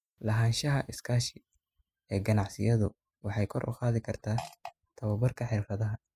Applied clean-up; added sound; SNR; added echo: classical method spectral subtraction.